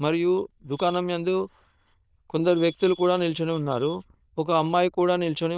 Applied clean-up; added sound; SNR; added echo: neural diffusion model UNIVERSE++.